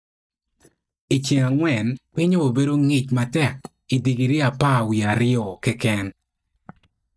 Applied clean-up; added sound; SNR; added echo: neural mask model DeepFilterNet 3.